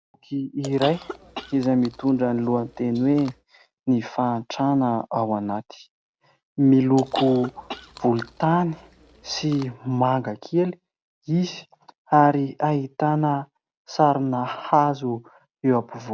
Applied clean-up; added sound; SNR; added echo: none; Chewing, mastication / Cough; 16 dB; none.